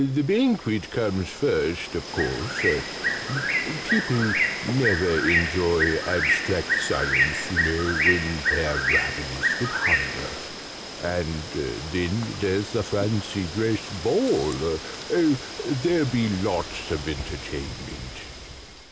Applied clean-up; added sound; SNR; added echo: none; Bird; 2 dB; none.